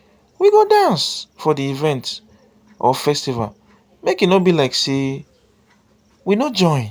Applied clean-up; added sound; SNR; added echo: none; none; none; none.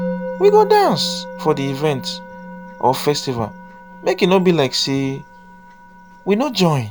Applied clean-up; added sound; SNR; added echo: none; Musical instrument; 13 dB; none.